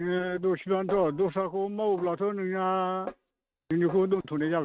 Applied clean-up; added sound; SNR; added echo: neural mask model RNNoise.